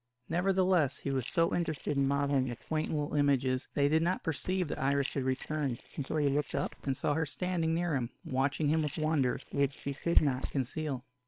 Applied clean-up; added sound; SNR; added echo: neural separator model SepFormer WHAM!.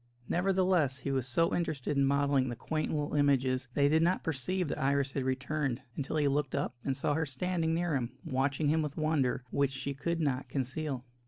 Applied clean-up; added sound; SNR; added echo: none; none; none; none.